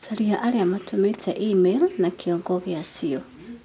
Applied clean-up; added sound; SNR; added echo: none; none; none; none.